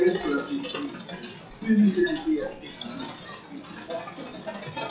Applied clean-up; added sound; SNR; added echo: classical method WPE with log-MMSE.